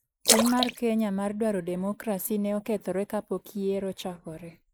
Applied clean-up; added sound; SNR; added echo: neural mask model Resemble Enhance denoiser.